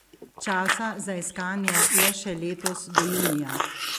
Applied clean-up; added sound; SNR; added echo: none; Chewing, mastication; -3 dB; none.